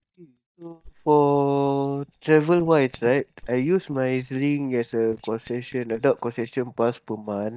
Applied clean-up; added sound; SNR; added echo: neural mask model DeepFilterNet 3.